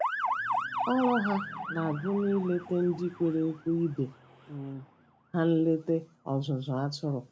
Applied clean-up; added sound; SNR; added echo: none; Motor vehicle (road) / Siren; 7 dB; none.